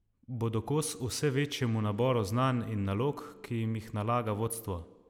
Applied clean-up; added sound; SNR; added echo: none; none; none; none.